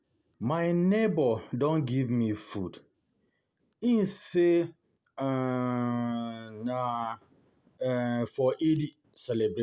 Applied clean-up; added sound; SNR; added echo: none; none; none; none.